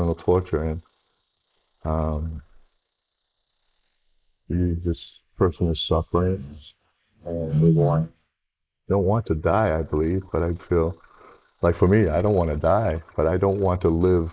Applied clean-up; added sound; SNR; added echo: neural mask model Resemble Enhance denoiser.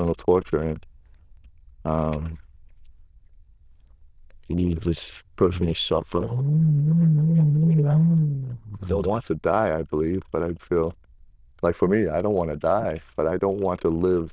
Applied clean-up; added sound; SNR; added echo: neural diffusion model UNIVERSE++.